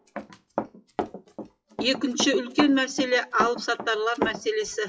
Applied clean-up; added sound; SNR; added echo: classical method WPE with log-MMSE.